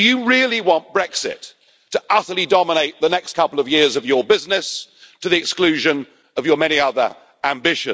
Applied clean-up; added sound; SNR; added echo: none; none; none; none.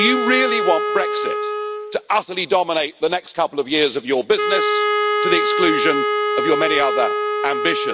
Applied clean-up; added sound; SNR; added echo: none; Wind instrument, woodwind instrument; 1 dB; none.